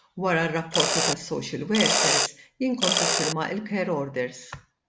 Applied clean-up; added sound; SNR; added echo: none; Mechanisms; -2 dB; none.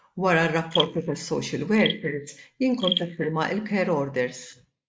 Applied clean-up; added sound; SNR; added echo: neural mask model Resemble Enhance denoiser.